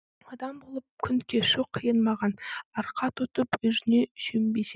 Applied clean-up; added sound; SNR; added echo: none; none; none; none.